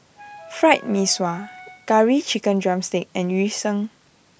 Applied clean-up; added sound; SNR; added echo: none; Wind instrument, woodwind instrument; 20 dB; none.